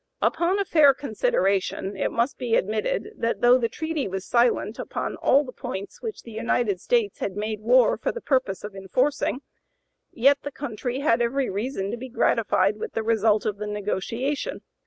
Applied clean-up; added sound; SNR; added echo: none; none; none; none.